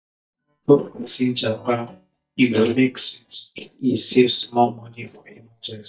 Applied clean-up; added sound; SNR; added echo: neural mask model DeepFilterNet 3.